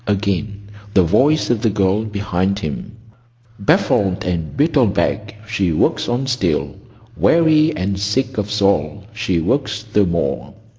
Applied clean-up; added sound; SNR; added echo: none; none; none; none.